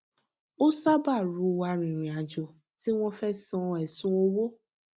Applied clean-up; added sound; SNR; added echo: none; none; none; none.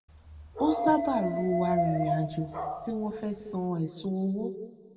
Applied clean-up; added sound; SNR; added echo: none; Dog; 3 dB; reverberation time 1.5 s.